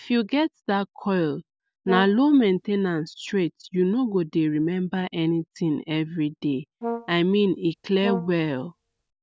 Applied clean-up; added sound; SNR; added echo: none; Brass instrument; 11 dB; none.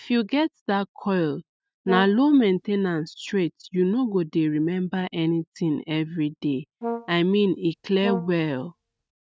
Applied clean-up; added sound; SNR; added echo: neural mask model RNNoise.